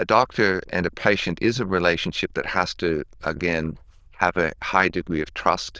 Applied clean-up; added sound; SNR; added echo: neural diffusion model UNIVERSE++.